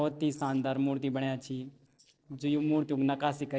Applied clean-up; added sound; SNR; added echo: neural separator model SepFormer DNS4.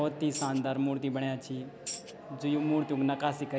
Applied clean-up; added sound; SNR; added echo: none; Tambourine; 12 dB; none.